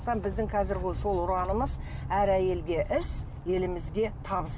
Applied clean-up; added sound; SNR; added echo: none; none; none; none.